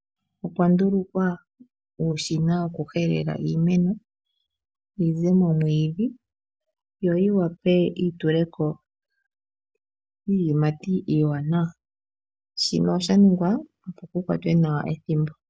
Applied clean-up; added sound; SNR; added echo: none; none; none; none.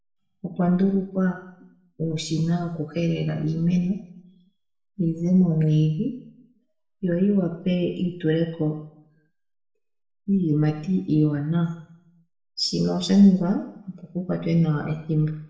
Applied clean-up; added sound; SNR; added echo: none; none; none; reverberation time 0.7 s.